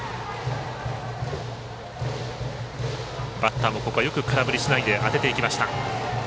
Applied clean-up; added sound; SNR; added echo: none; none; none; none.